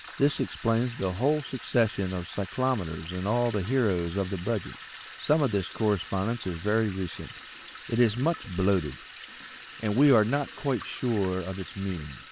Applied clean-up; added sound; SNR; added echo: none; Sink (filling or washing) / Water tap, faucet; 16 dB; none.